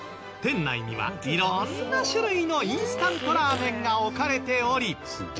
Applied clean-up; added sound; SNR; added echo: none; Fart; 13 dB; none.